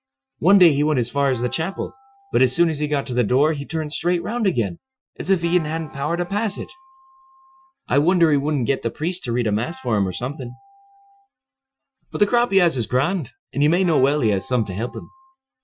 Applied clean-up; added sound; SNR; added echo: classical method Wiener filter.